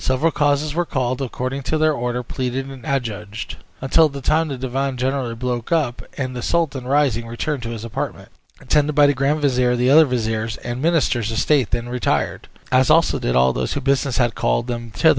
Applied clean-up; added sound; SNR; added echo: none; none; none; none.